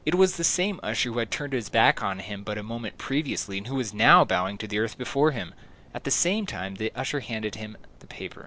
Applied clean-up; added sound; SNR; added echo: none; none; none; none.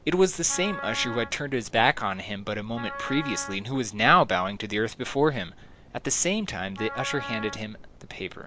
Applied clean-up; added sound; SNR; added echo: none; Wind instrument, woodwind instrument; 12 dB; none.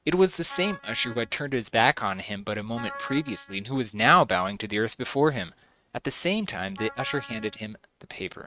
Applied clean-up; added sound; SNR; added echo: neural mask model RNNoise.